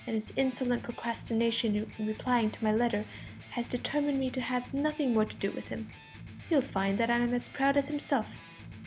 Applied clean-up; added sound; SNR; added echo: none; Electric guitar; 16 dB; none.